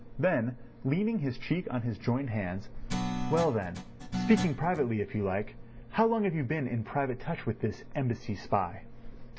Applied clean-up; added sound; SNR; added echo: none; Guitar; 5 dB; none.